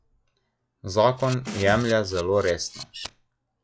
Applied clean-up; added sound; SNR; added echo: classical method log-MMSE.